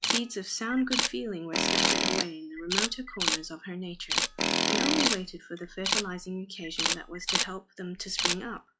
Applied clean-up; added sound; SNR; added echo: classical method log-MMSE.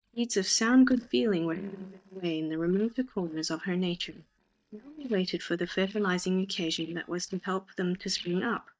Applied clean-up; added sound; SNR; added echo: neural mask model DeepFilterNet 3.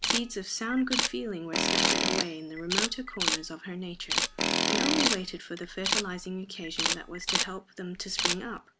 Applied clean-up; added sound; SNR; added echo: none; Camera + Tools; -4 dB; none.